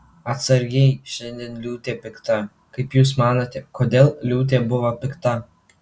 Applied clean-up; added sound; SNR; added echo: none; none; none; none.